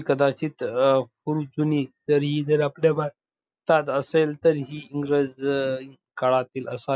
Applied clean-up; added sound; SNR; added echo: none; none; none; none.